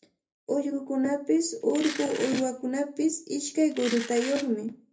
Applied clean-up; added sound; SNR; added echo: none; Domestic sounds, home sounds; 12 dB; reverberation time 0.3 s.